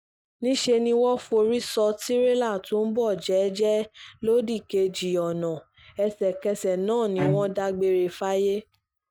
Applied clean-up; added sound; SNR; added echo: neural mask model RNNoise.